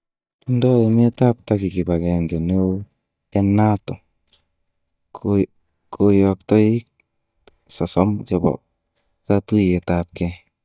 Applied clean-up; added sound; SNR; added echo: neural mask model DeepFilterNet 3.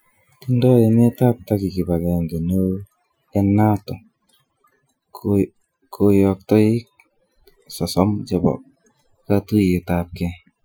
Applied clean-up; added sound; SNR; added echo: classical method Wiener filter.